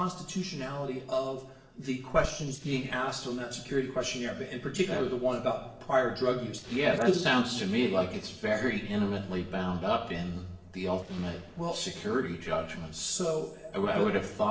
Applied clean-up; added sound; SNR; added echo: neural separator model SepFormer DNS4.